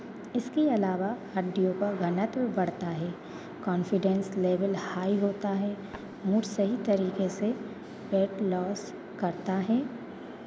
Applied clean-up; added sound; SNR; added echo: none; Tap; 19 dB; none.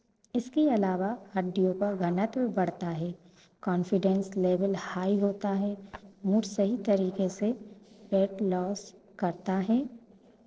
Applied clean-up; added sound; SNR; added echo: neural separator model SepFormer DNS4.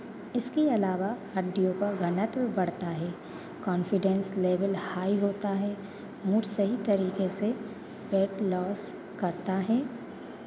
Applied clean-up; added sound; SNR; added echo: none; none; none; none.